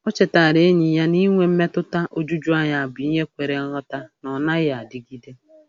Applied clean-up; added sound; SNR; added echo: none; none; none; none.